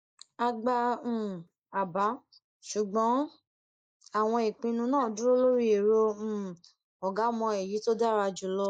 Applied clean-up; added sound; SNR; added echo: neural mask model Resemble Enhance denoiser.